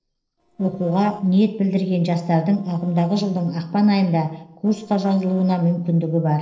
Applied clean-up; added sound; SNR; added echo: neural separator model SepFormer DNS4.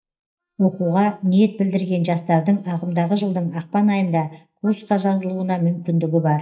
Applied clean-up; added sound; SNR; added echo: neural mask model DeepFilterNet 3.